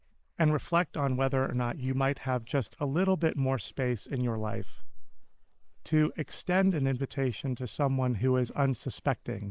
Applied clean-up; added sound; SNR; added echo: neural mask model Resemble Enhance denoiser.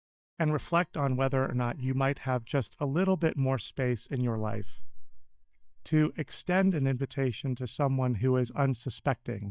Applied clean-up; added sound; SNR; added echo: neural mask model DeepFilterNet 3.